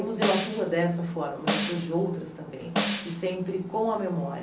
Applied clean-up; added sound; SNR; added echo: none; Snare drum; 3 dB; none.